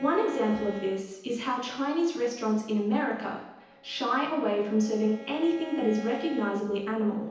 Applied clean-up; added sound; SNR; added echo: none; Bowed string instrument; 18 dB; reverberation time 0.9 s.